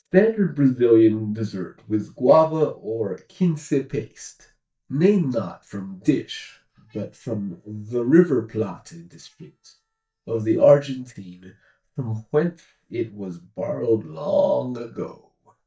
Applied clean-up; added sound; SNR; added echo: neural mask model DeepFilterNet 3.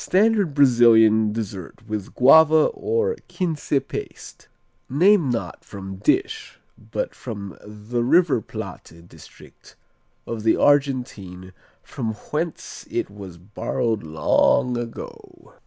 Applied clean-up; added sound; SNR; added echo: none; none; none; none.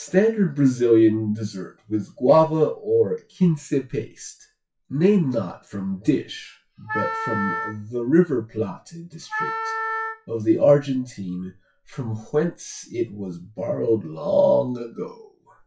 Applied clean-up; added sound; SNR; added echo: classical method WPE with log-MMSE.